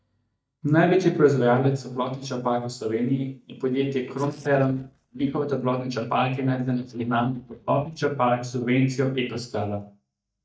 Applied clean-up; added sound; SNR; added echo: neural mask model DeepFilterNet 3.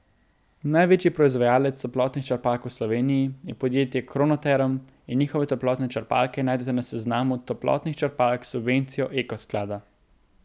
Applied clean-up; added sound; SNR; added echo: none; none; none; none.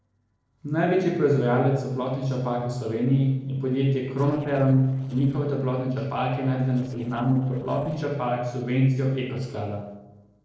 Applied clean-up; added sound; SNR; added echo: neural separator model SepFormer DNS4.